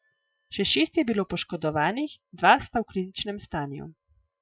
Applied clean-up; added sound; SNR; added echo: classical method Wiener filter.